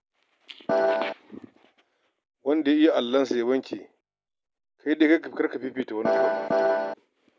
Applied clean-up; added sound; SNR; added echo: none; Piano; -4 dB; none.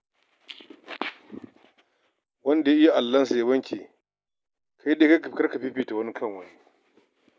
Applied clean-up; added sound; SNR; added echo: none; none; none; none.